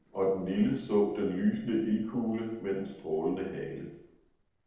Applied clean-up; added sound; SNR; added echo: neural separator model SepFormer DNS4.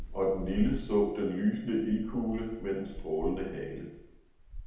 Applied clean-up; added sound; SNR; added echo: none; Thunder / Rain; 9 dB; reverberation time 0.8 s.